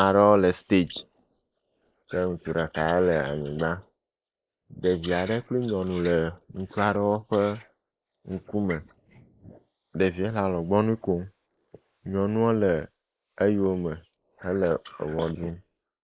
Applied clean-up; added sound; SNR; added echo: neural mask model Resemble Enhance denoiser.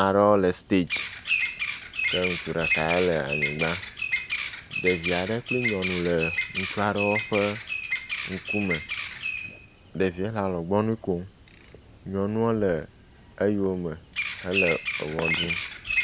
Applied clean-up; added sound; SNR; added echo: none; Bird vocalization, bird call, bird song; 4 dB; none.